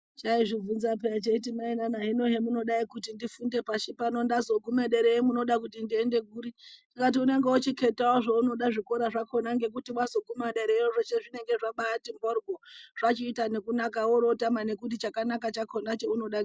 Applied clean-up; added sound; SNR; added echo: none; none; none; none.